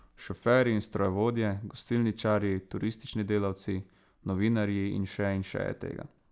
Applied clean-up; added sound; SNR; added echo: none; none; none; none.